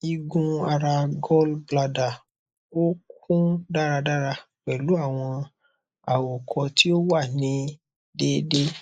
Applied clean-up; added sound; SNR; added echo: neural mask model Resemble Enhance denoiser.